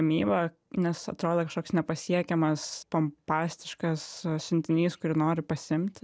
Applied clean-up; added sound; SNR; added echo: none; none; none; none.